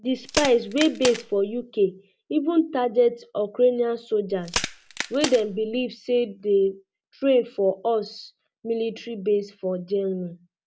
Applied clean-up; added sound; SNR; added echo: none; Crack; 8 dB; none.